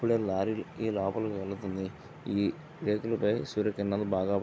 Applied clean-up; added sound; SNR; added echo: none; none; none; none.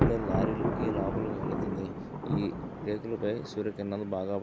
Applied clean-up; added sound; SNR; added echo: none; Thunder; -1 dB; none.